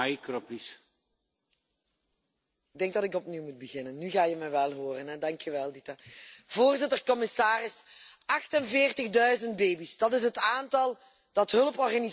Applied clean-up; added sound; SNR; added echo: none; none; none; none.